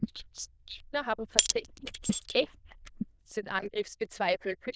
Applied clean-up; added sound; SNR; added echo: neural diffusion model UNIVERSE++.